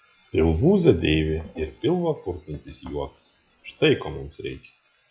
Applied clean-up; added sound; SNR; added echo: classical method log-MMSE.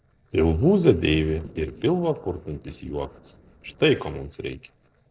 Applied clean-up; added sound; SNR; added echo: neural separator model SepFormer DNS4.